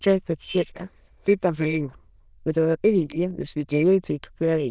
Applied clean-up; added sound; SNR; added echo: neural diffusion model UNIVERSE++.